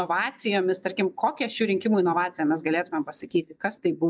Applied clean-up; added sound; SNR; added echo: neural mask model DeepFilterNet 3.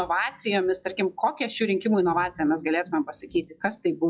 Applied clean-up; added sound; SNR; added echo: classical method log-MMSE.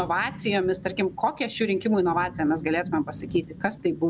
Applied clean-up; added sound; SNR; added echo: none; Rain / Thunderstorm; 14 dB; none.